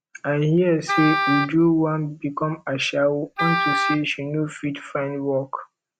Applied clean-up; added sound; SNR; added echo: none; Wind instrument, woodwind instrument; 2 dB; none.